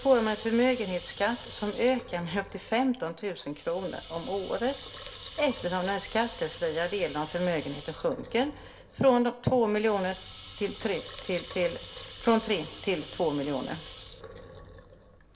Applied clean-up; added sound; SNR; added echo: none; Water tap, faucet / Liquid; 7 dB; reverberation time 0.3 s.